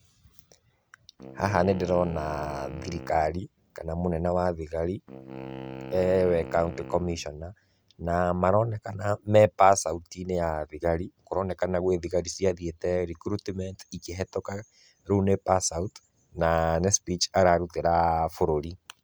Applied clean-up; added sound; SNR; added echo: none; Wind instrument, woodwind instrument; 15 dB; none.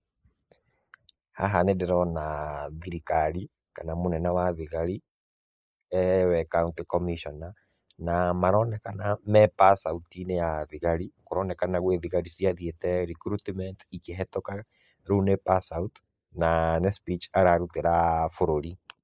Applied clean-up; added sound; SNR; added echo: neural mask model Resemble Enhance denoiser.